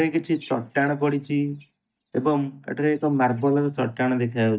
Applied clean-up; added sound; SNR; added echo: neural mask model DeepFilterNet 3.